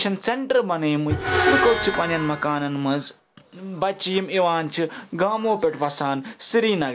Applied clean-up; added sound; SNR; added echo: none; Screech; 2 dB; none.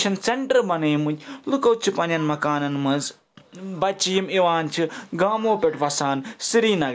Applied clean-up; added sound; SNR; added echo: none; none; none; none.